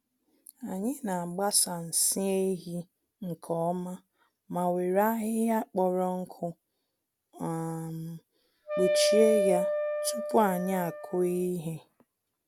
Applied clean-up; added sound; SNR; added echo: none; Wind instrument, woodwind instrument; -1 dB; none.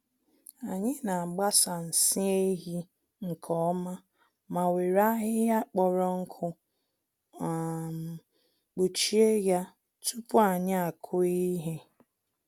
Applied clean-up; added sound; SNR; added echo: none; none; none; none.